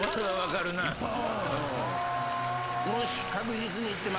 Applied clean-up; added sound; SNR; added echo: none; Chewing, mastication; 17 dB; none.